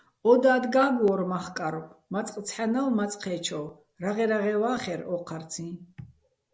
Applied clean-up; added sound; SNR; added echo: none; none; none; none.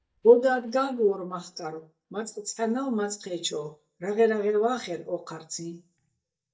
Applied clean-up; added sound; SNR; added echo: neural mask model DeepFilterNet 3.